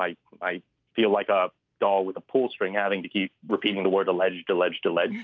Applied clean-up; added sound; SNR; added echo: none; none; none; none.